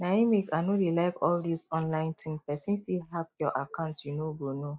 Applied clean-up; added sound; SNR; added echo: neural mask model DeepFilterNet 3.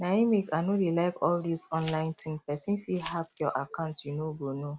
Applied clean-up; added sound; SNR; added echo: none; Glass; 18 dB; none.